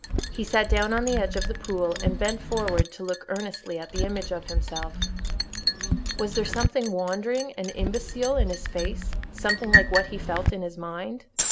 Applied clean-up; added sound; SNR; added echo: none; Liquid + Chatter / Chirp, tweet / Car passing by / Typing; -1 dB; none.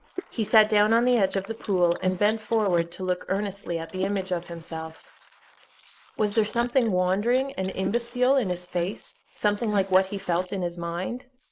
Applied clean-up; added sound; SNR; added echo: neural mask model Resemble Enhance denoiser.